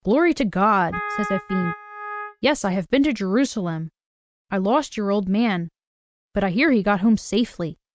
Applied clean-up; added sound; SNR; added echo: neural mask model RNNoise.